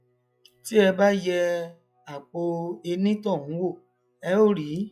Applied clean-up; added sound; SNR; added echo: classical method log-MMSE.